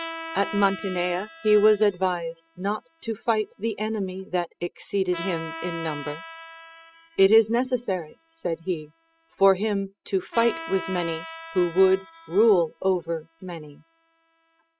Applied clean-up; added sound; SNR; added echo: classical method spectral subtraction.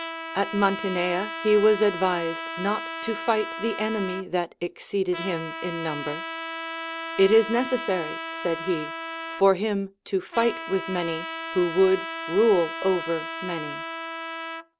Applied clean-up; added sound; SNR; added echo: none; Trumpet; 8 dB; none.